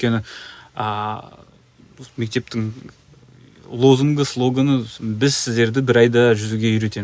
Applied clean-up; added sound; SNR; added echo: none; none; none; none.